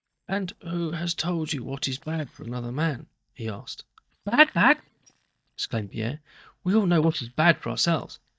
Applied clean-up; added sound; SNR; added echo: neural mask model DeepFilterNet 3.